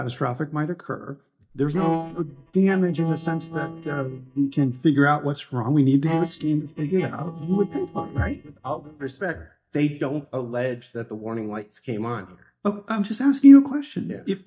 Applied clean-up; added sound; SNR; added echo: neural mask model DeepFilterNet 3.